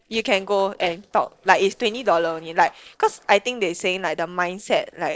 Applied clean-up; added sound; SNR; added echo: neural separator model SepFormer DNS4.